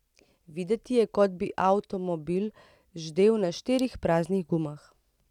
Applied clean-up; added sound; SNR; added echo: none; none; none; none.